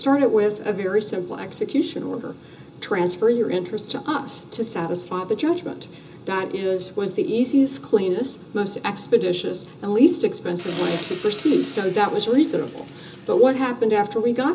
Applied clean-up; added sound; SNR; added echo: none; Accelerating, revving, vroom; 14 dB; reverberation time 0.2 s.